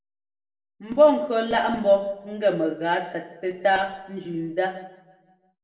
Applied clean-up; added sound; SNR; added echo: none; none; none; reverberation time 0.8 s.